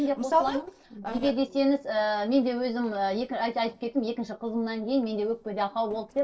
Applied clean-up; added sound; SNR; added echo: neural separator model SepFormer DNS4.